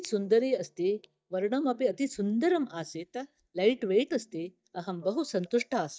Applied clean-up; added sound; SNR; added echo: neural mask model DeepFilterNet 3.